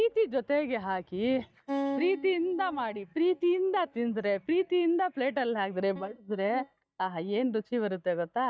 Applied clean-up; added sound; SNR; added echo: neural mask model DeepFilterNet 3.